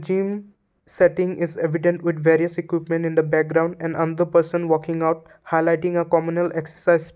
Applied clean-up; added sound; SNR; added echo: none; none; none; none.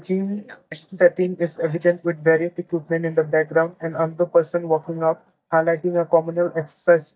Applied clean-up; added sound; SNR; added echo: neural mask model DeepFilterNet 3.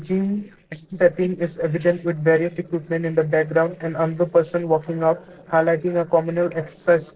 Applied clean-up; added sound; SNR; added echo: neural separator model SepFormer DNS4.